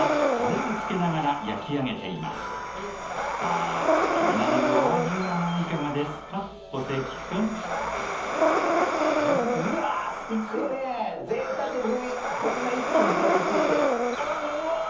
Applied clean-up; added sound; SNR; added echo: none; Breathing; -2 dB; reverberation time 0.7 s.